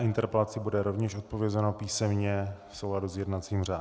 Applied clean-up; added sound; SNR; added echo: none; none; none; none.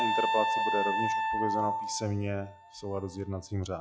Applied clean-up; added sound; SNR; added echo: classical method log-MMSE.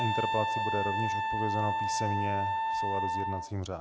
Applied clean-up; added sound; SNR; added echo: none; Wind instrument, woodwind instrument; -4 dB; none.